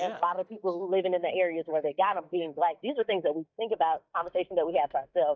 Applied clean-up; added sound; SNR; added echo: neural mask model DeepFilterNet 3.